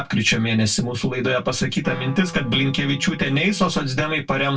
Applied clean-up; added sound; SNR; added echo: none; Wind instrument, woodwind instrument; 17 dB; reverberation time 0.1 s.